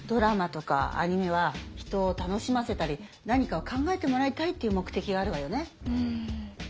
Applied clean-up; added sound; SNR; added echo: none; none; none; none.